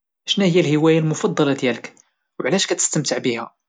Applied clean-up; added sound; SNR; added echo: none; none; none; none.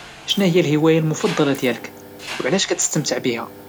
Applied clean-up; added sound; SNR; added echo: none; Mechanisms; 16 dB; none.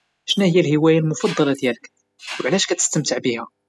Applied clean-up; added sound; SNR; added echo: classical method spectral subtraction.